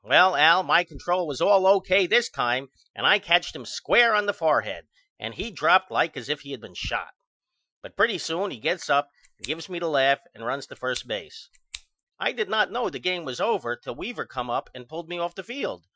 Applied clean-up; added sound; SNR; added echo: classical method Wiener filter.